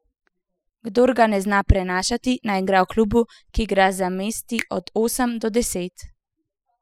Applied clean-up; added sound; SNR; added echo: classical method spectral subtraction.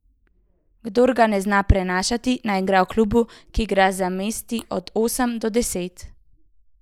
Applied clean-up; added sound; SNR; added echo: neural mask model Resemble Enhance denoiser.